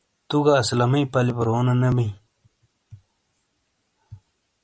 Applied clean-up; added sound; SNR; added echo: none; none; none; none.